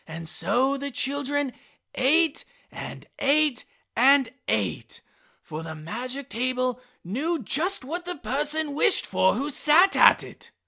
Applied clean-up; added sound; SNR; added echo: none; none; none; none.